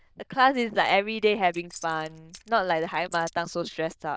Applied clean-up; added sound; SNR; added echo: neural diffusion model UNIVERSE++.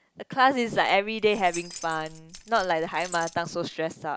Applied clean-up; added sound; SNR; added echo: none; Keys jangling; 17 dB; none.